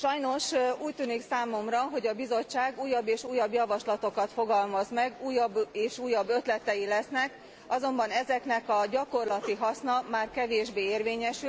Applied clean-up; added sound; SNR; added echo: none; none; none; none.